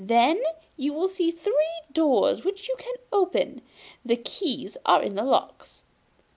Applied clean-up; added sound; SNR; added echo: none; none; none; none.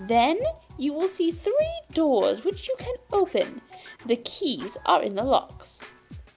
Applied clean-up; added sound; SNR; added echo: none; Scratching (performance technique); 20 dB; none.